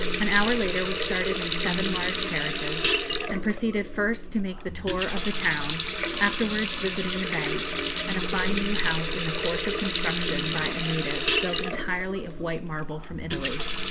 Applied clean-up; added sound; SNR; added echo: none; Water tap, faucet; -2 dB; none.